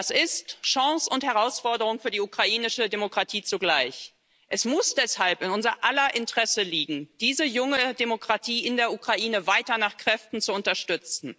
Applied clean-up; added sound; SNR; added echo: none; none; none; none.